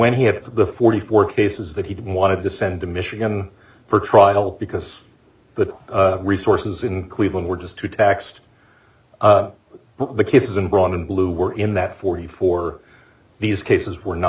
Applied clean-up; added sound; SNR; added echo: none; none; none; none.